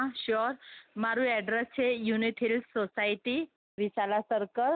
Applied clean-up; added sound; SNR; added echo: none; none; none; none.